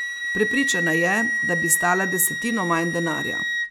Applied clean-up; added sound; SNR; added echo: none; Wind instrument, woodwind instrument; 1 dB; none.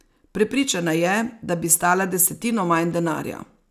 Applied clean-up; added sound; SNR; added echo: none; none; none; none.